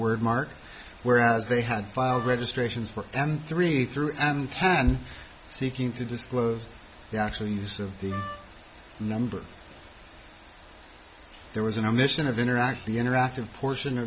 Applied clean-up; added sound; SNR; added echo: none; Wind instrument, woodwind instrument; 12 dB; none.